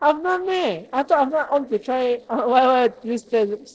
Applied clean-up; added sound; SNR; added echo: neural separator model SepFormer DNS4.